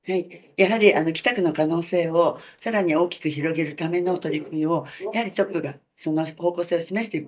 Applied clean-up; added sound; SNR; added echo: neural mask model DeepFilterNet 3.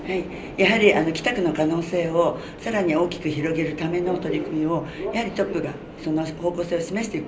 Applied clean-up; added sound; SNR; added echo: none; Subway, metro, underground; 13 dB; reverberation time 0.5 s.